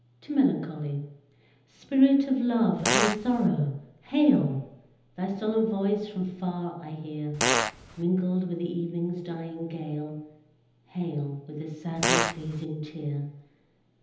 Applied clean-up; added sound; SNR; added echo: none; Fart; -1 dB; reverberation time 0.9 s.